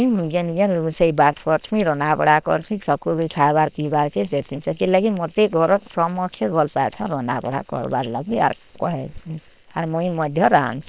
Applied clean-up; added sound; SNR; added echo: neural separator model SepFormer WHAM!.